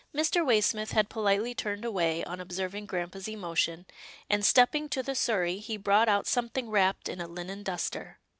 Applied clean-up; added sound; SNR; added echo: none; none; none; none.